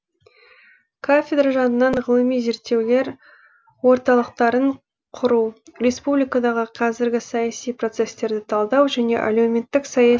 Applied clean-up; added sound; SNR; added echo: none; none; none; none.